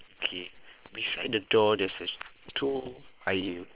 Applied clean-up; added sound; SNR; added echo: neural separator model SepFormer WHAM!.